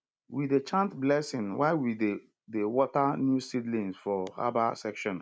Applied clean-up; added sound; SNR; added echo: none; none; none; none.